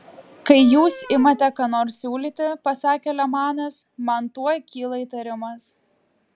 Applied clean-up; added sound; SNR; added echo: none; Wind instrument, woodwind instrument; 17 dB; none.